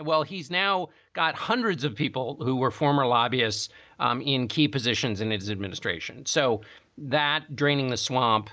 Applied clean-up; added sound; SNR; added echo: none; none; none; none.